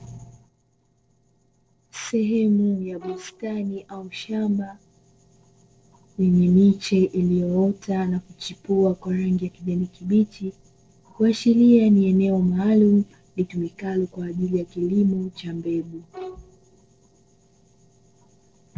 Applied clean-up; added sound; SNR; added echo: neural separator model SepFormer DNS4.